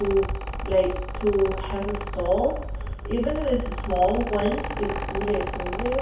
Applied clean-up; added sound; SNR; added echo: none; Mechanical fan; 5 dB; reverberation time 0.6 s.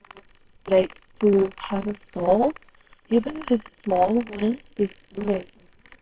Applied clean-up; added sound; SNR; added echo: neural separator model SepFormer WHAMR!.